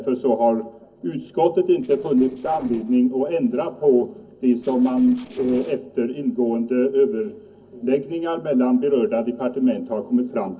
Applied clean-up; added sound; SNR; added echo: neural separator model SepFormer DNS4.